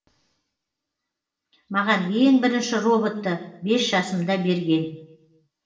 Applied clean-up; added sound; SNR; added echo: none; none; none; reverberation time 0.7 s.